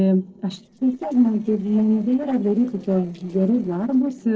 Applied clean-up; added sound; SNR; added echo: neural separator model SepFormer DNS4.